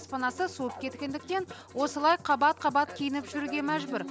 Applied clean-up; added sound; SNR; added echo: none; Musical instrument; 16 dB; none.